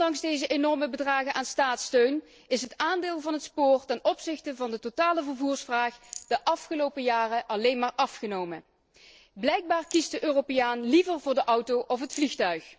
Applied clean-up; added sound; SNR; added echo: neural separator model SepFormer DNS4.